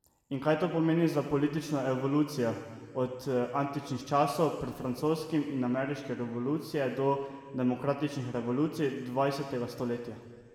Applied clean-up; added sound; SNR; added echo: none; none; none; reverberation time 2.1 s.